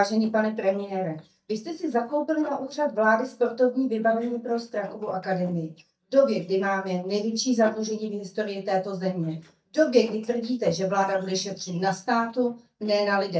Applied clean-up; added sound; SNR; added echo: neural mask model DeepFilterNet 3.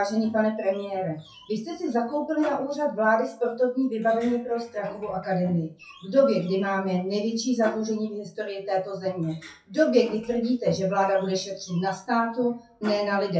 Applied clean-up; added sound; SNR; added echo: classical method WPE with log-MMSE.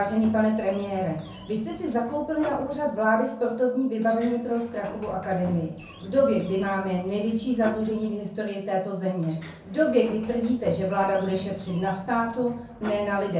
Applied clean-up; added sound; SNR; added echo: none; Sliding door; 18 dB; reverberation time 0.5 s.